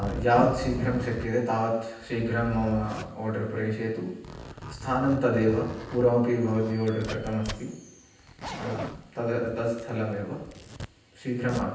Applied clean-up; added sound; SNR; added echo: none; Zipper (clothing); 11 dB; reverberation time 0.9 s.